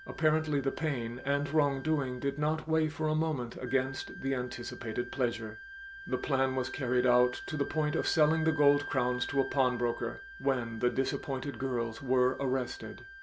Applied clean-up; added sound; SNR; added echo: none; Wind instrument, woodwind instrument; 14 dB; none.